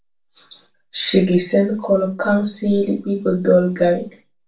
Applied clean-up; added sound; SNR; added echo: none; none; none; reverberation time 0.3 s.